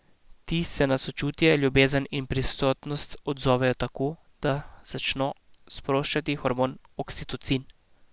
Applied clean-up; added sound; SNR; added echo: none; none; none; none.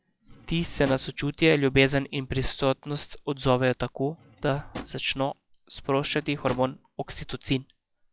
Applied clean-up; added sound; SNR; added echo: classical method log-MMSE.